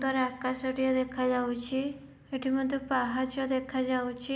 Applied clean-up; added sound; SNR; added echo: none; none; none; none.